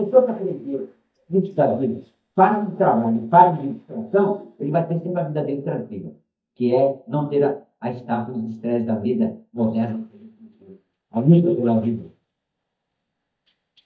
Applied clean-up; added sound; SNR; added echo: neural mask model DeepFilterNet 3.